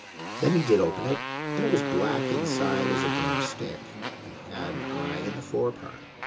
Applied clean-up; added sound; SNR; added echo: none; Motorcycle; 1 dB; reverberation time 0.2 s.